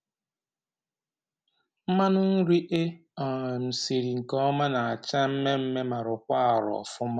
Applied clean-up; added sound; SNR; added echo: none; none; none; none.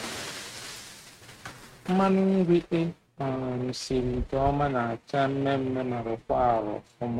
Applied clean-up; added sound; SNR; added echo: neural mask model RNNoise.